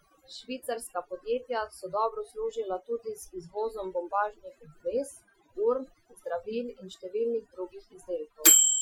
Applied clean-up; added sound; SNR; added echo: classical method Wiener filter.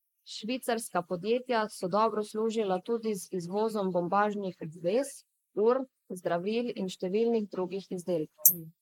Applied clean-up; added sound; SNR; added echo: neural mask model Resemble Enhance denoiser.